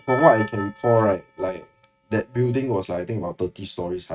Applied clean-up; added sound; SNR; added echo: neural mask model RNNoise.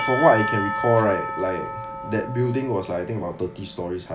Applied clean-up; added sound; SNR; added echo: none; Church bell / Percussion; 6 dB; none.